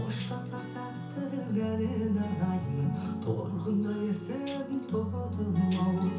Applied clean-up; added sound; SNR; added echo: none; Tambourine; 0 dB; reverberation time 0.7 s.